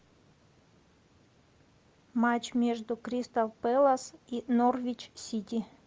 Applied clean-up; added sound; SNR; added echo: none; none; none; none.